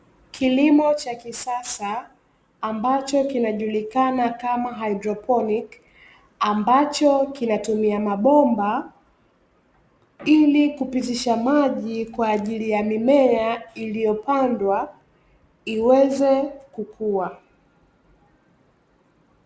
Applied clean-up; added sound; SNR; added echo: none; none; none; none.